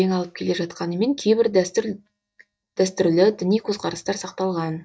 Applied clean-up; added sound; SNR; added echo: neural mask model DeepFilterNet 3.